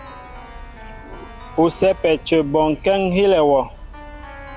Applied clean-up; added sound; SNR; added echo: none; Keyboard (musical); 17 dB; none.